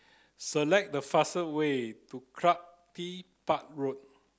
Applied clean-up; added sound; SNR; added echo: none; none; none; none.